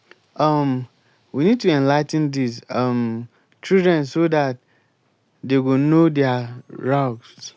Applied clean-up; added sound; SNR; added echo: none; none; none; none.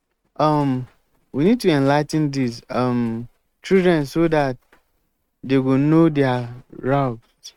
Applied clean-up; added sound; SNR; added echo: neural mask model RNNoise.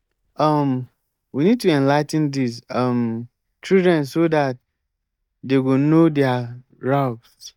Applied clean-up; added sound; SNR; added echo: neural mask model DeepFilterNet 3.